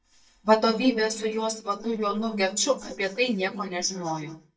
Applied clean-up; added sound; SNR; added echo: neural mask model DeepFilterNet 3.